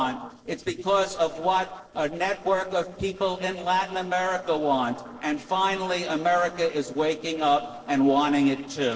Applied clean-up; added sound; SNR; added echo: neural separator model SepFormer DNS4.